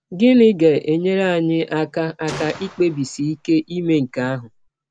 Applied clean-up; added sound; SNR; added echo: none; Gunshot, gunfire; 19 dB; none.